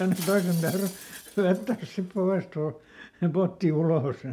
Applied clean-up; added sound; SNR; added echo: none; Shatter; 18 dB; none.